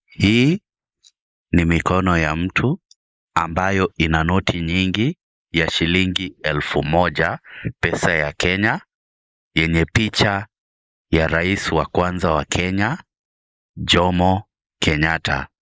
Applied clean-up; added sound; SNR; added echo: neural mask model Resemble Enhance denoiser.